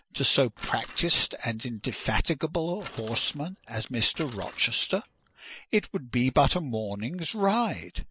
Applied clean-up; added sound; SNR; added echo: none; Bicycle; 20 dB; none.